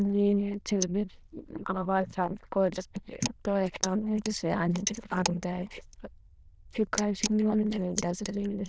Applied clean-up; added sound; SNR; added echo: neural diffusion model UNIVERSE++.